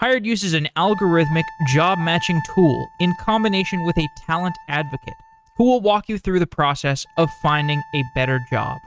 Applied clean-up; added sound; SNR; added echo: neural mask model RNNoise.